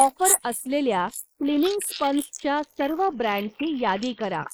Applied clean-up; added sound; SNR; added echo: neural mask model Resemble Enhance denoiser.